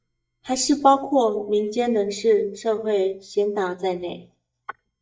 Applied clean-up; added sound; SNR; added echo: neural mask model DeepFilterNet 3.